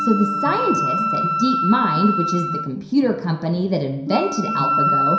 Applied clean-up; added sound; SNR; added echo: none; Wind instrument, woodwind instrument; 2 dB; reverberation time 0.7 s.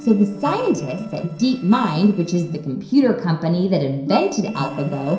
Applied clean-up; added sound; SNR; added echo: neural separator model SepFormer DNS4.